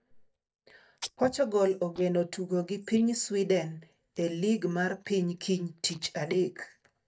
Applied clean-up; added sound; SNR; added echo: neural mask model DeepFilterNet 3.